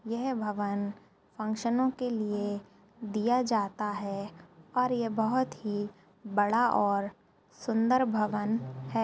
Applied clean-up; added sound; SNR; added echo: none; none; none; none.